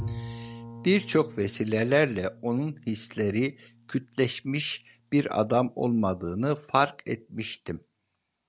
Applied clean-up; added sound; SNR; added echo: none; Bowed string instrument; 17 dB; none.